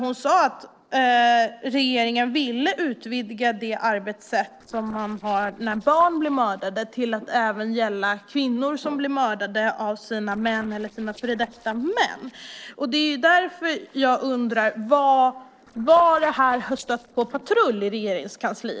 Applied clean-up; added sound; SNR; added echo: neural separator model SepFormer DNS4.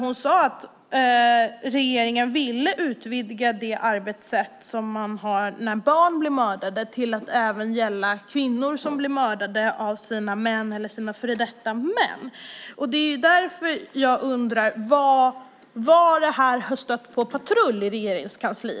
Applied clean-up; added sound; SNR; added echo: none; none; none; none.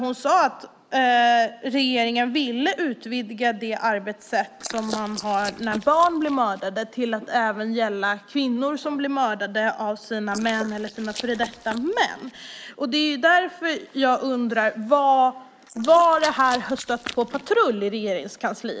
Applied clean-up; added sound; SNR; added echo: neural mask model Resemble Enhance denoiser.